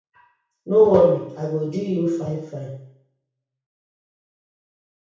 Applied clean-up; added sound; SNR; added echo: none; none; none; reverberation time 0.6 s.